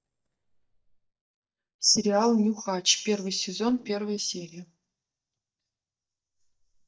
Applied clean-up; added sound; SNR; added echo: neural mask model DeepFilterNet 3.